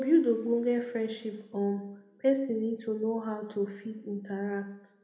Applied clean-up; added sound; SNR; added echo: none; none; none; reverberation time 0.8 s.